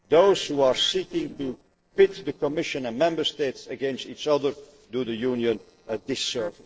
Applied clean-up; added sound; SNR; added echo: neural separator model SepFormer DNS4.